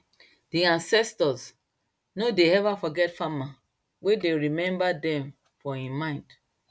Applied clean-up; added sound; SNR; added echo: none; none; none; none.